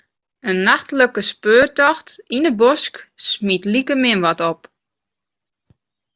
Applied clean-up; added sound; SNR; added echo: none; none; none; none.